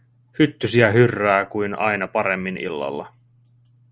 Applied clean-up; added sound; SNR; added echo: none; none; none; none.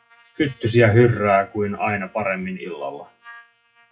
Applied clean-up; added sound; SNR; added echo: classical method WPE with log-MMSE.